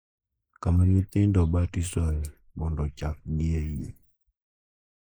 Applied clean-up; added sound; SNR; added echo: neural mask model Resemble Enhance denoiser.